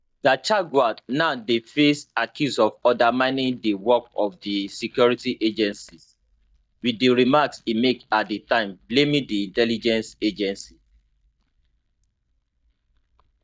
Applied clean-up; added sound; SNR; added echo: neural mask model DeepFilterNet 3.